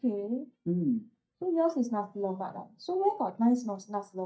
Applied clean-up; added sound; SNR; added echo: neural mask model DeepFilterNet 3.